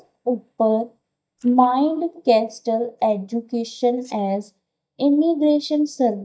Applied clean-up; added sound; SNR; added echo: neural mask model DeepFilterNet 3.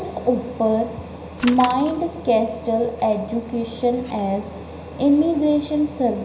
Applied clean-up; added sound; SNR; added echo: none; Bicycle; 17 dB; reverberation time 0.9 s.